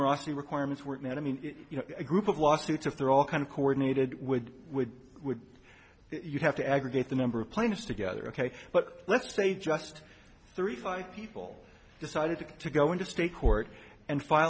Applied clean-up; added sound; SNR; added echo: none; none; none; none.